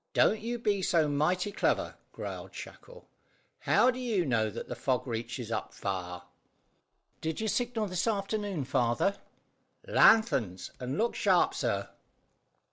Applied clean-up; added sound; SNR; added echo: none; none; none; none.